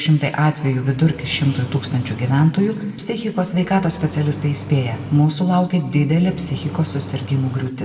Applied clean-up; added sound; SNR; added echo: none; Engine starting; 16 dB; reverberation time 1.9 s.